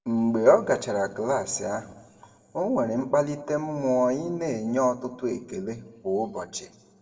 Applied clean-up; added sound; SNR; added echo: none; none; none; reverberation time 1.2 s.